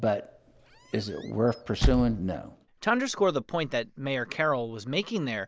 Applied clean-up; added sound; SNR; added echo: none; Squeak / Slam; 3 dB; none.